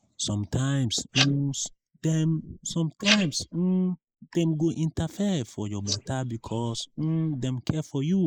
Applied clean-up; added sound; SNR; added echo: neural mask model Resemble Enhance denoiser.